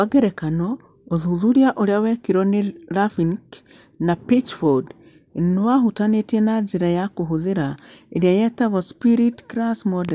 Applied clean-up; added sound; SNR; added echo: none; none; none; none.